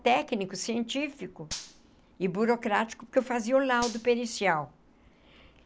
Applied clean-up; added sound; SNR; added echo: none; Gunshot, gunfire; 15 dB; none.